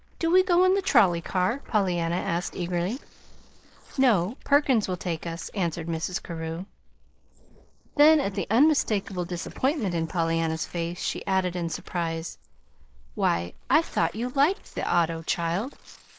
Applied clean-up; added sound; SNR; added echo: neural mask model Resemble Enhance denoiser.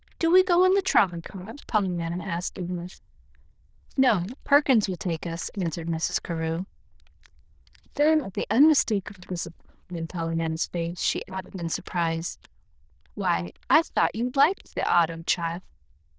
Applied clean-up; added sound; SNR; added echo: neural diffusion model UNIVERSE++.